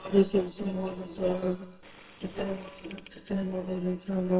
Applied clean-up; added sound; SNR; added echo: neural separator model SepFormer WHAMR!.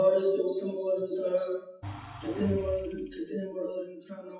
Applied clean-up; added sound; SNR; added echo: classical method WPE with log-MMSE.